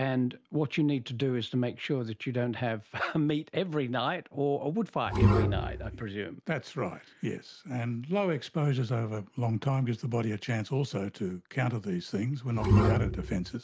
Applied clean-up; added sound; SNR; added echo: none; Bowed string instrument; -4 dB; none.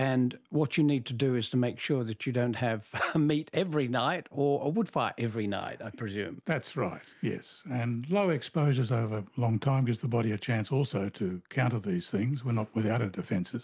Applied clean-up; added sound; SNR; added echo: none; none; none; none.